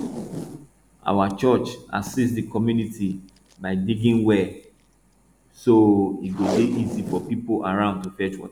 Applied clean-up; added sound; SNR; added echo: none; Packing tape, duct tape; 13 dB; none.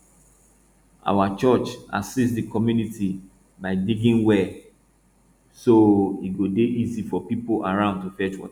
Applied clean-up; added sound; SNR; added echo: none; none; none; none.